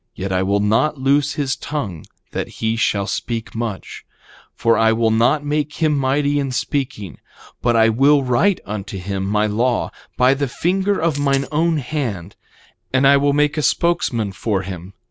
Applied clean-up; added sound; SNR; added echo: none; Coin (dropping); 15 dB; none.